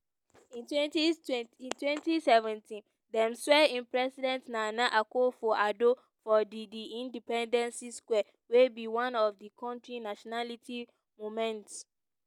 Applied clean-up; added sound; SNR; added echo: none; none; none; none.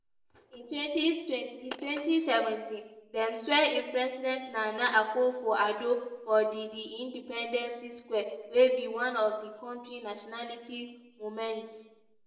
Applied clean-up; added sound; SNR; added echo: none; none; none; reverberation time 0.8 s.